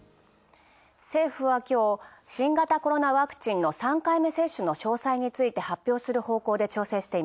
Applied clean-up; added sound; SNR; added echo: none; none; none; none.